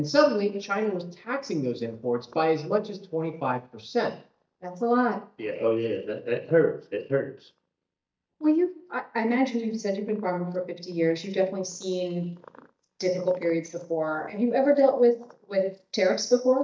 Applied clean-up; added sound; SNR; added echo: neural mask model DeepFilterNet 3.